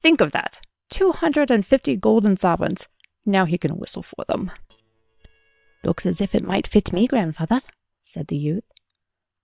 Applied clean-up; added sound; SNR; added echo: neural separator model SepFormer WHAM!.